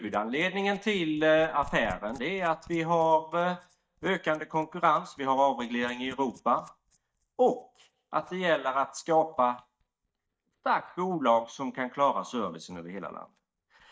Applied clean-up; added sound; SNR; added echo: neural mask model DeepFilterNet 3.